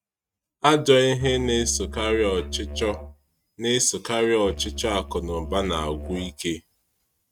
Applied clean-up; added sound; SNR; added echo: neural mask model RNNoise.